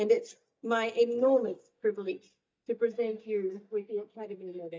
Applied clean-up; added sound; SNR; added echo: neural mask model DeepFilterNet 3.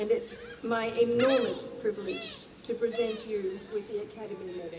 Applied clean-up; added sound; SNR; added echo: none; Gull, seagull; 12 dB; reverberation time 0.2 s.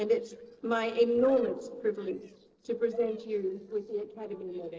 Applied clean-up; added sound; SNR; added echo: neural separator model SepFormer DNS4.